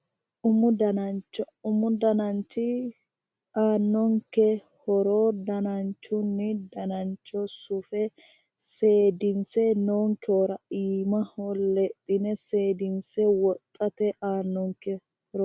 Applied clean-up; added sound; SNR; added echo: none; none; none; none.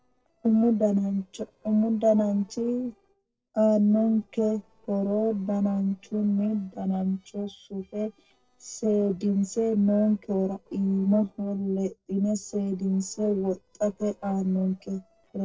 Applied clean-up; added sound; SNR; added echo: neural separator model SepFormer DNS4.